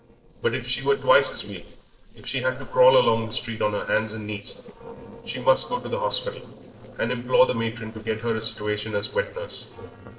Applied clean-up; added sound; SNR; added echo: neural separator model SepFormer DNS4.